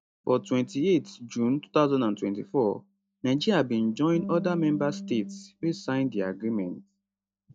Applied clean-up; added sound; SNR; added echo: neural mask model DeepFilterNet 3.